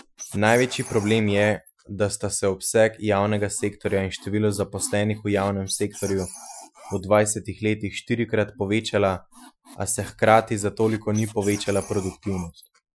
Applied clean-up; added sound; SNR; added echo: classical method Wiener filter.